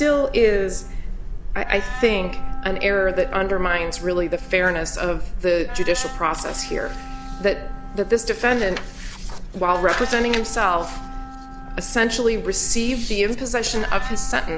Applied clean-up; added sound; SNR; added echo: none; Wind instrument, woodwind instrument; 17 dB; none.